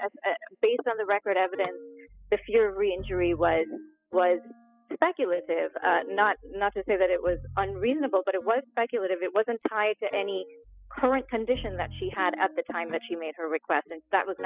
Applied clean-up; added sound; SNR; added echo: classical method spectral subtraction.